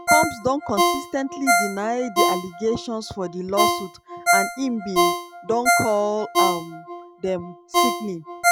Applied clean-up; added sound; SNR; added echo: none; Ringtone; -3 dB; none.